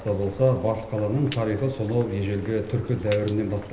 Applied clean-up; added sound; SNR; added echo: none; Rain; 18 dB; reverberation time 1.4 s.